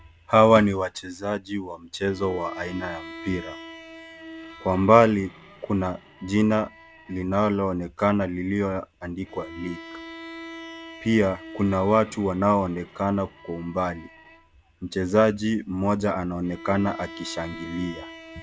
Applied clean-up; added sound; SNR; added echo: none; Bowed string instrument; 18 dB; none.